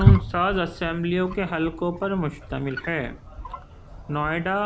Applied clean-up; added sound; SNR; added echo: none; Wild animals; 0 dB; none.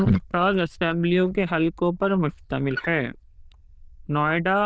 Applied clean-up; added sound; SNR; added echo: neural diffusion model UNIVERSE++.